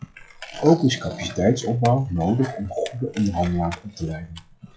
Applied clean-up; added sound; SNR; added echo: classical method log-MMSE.